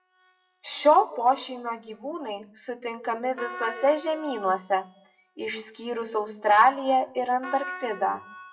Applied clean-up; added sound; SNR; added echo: classical method WPE with log-MMSE.